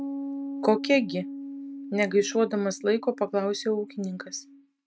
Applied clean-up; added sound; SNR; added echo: neural mask model RNNoise.